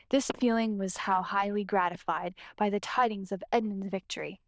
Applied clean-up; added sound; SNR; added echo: neural diffusion model UNIVERSE++.